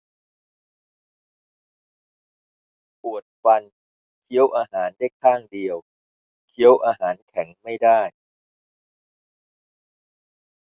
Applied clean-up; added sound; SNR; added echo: none; none; none; none.